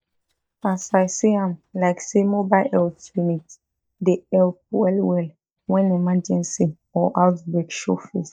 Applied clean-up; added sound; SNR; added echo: neural mask model DeepFilterNet 3.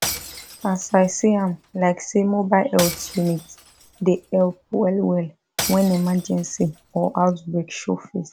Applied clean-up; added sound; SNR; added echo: none; Shatter / Crushing; 13 dB; none.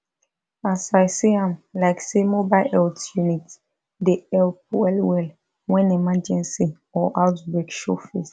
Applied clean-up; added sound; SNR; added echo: none; none; none; none.